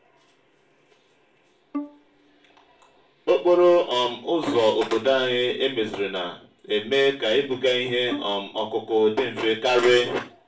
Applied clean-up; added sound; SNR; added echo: none; Bowed string instrument; 15 dB; reverberation time 0.3 s.